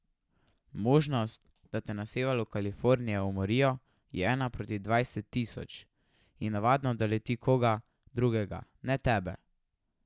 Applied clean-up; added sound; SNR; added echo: none; none; none; none.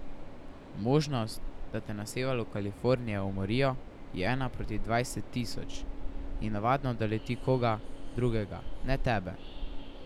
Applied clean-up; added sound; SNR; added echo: none; Train; 4 dB; none.